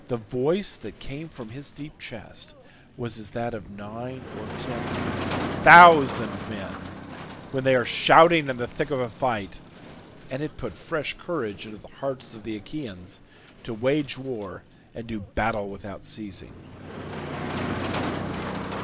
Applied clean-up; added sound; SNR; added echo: none; Motor vehicle (road); 11 dB; none.